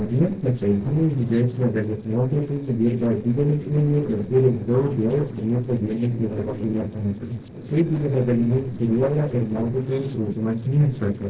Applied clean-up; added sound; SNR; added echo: neural separator model SepFormer DNS4.